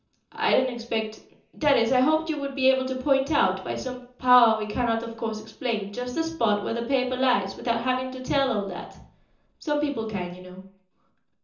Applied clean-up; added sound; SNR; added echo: none; none; none; reverberation time 0.6 s.